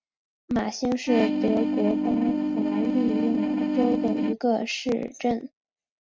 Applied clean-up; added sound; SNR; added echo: neural mask model RNNoise.